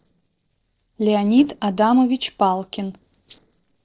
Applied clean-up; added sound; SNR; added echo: neural separator model SepFormer DNS4.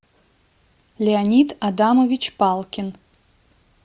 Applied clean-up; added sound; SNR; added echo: none; none; none; none.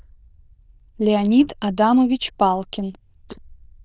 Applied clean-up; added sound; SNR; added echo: neural diffusion model UNIVERSE++.